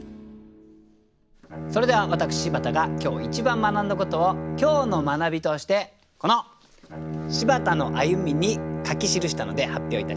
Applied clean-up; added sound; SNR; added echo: none; Bowed string instrument; 5 dB; none.